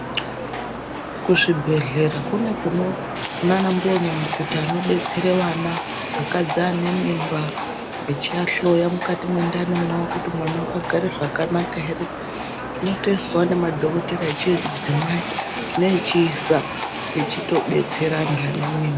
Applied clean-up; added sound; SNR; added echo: none; Livestock, farm animals, working animals; 5 dB; none.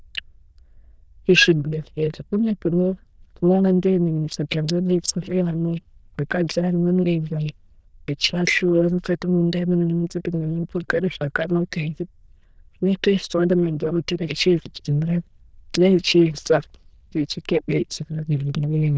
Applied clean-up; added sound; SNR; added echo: neural diffusion model UNIVERSE++.